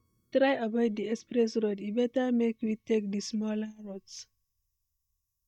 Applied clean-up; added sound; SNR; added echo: neural mask model DeepFilterNet 3.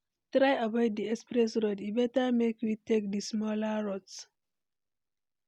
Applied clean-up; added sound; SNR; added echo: none; none; none; none.